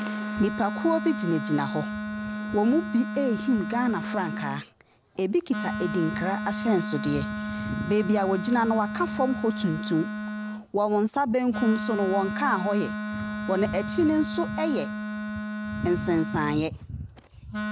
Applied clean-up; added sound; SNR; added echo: none; Wind instrument, woodwind instrument; 5 dB; none.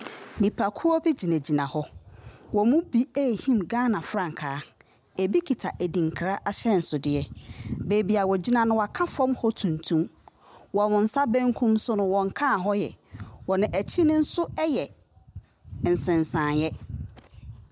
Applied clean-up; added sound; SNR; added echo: none; none; none; none.